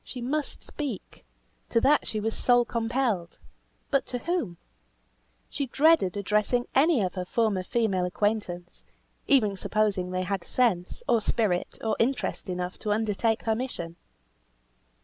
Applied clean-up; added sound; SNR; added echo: none; none; none; none.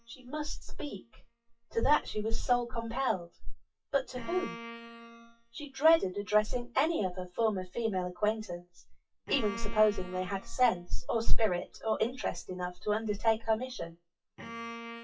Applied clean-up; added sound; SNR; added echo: classical method WPE with log-MMSE.